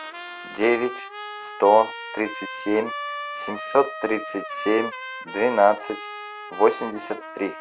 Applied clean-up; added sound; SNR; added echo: none; Trumpet; 12 dB; none.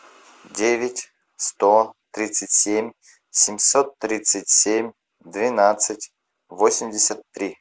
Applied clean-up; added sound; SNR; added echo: none; none; none; none.